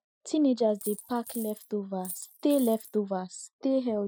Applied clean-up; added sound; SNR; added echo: classical method Wiener filter.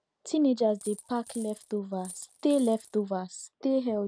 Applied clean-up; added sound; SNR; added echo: none; Coin (dropping); 15 dB; none.